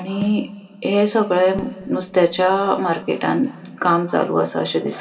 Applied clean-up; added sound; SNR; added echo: none; Snare drum; 19 dB; reverberation time 2.4 s.